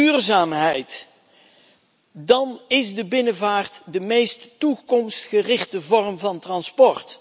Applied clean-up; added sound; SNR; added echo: none; none; none; none.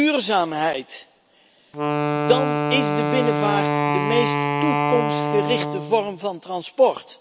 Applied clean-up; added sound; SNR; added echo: none; Wind instrument, woodwind instrument; 1 dB; none.